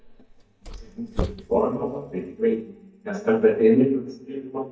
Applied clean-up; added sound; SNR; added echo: neural mask model DeepFilterNet 3.